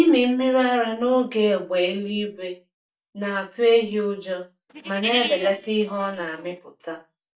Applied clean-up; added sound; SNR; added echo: neural mask model DeepFilterNet 3.